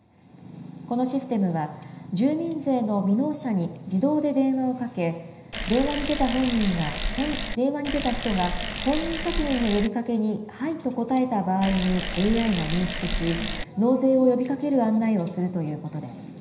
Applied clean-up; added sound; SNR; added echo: none; Bicycle; 5 dB; reverberation time 0.9 s.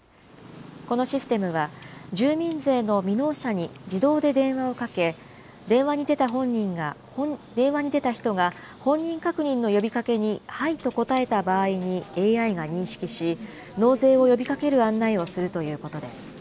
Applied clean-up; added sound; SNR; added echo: none; none; none; none.